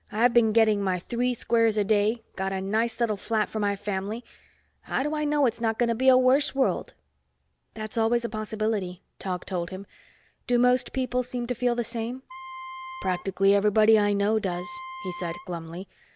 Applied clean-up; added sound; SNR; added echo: none; Wind instrument, woodwind instrument; 15 dB; none.